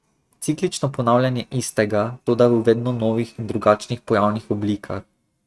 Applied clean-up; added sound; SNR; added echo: neural mask model RNNoise.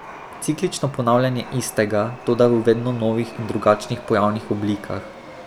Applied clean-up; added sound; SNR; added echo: none; Chatter / Subway, metro, underground; 16 dB; none.